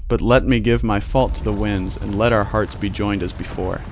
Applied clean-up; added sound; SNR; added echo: none; Wind; 7 dB; none.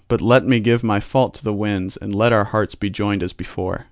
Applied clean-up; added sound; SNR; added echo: none; none; none; none.